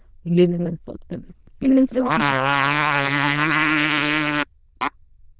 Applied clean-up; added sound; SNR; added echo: neural diffusion model UNIVERSE++.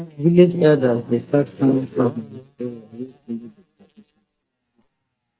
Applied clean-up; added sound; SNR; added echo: neural mask model DeepFilterNet 3.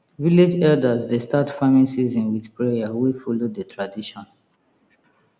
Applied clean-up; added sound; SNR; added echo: none; none; none; none.